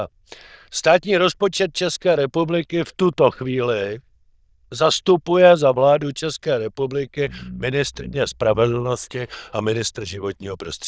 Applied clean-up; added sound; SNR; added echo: neural diffusion model UNIVERSE++.